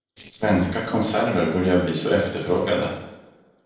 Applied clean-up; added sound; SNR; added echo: neural separator model SepFormer DNS4.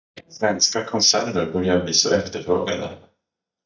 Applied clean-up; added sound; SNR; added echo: neural mask model DeepFilterNet 3.